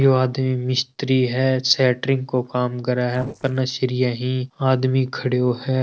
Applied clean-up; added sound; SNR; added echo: neural separator model SepFormer DNS4.